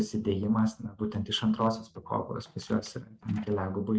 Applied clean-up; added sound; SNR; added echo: neural mask model RNNoise.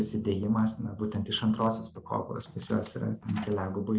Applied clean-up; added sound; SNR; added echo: none; Door + Bass guitar; 19 dB; none.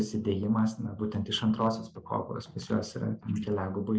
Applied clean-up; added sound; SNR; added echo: neural mask model Resemble Enhance denoiser.